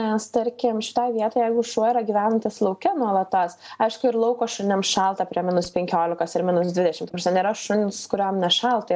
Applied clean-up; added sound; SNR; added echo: none; none; none; none.